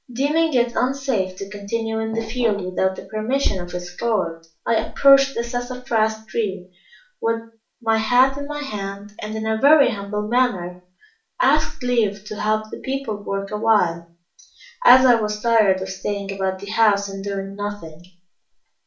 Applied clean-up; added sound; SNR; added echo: none; Glass; 15 dB; reverberation time 0.3 s.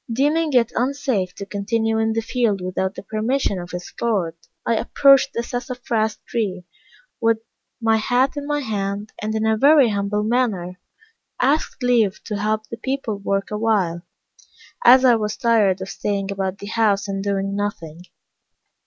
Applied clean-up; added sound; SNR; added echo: none; none; none; none.